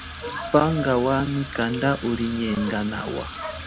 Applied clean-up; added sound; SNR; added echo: none; Sink (filling or washing) / Water tap, faucet; 10 dB; none.